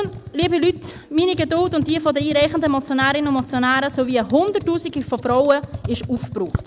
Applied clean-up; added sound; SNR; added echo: none; Computer keyboard; 12 dB; none.